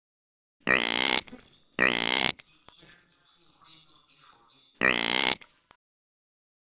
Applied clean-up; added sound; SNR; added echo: neural separator model SepFormer WHAMR!.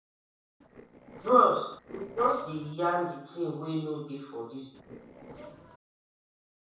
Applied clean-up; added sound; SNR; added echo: neural separator model SepFormer DNS4.